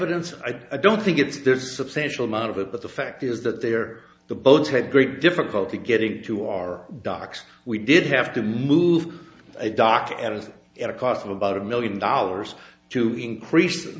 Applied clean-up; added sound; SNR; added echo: none; none; none; none.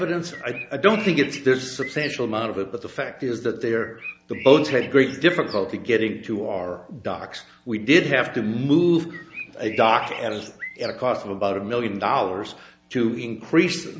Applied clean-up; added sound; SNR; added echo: none; Bird; 15 dB; none.